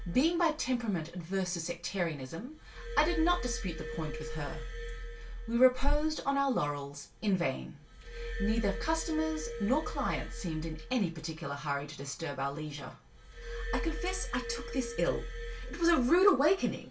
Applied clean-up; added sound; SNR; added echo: none; Glass; 9 dB; reverberation time 0.2 s.